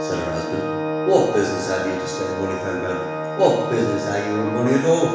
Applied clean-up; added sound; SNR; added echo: none; Organ; 5 dB; reverberation time 1.1 s.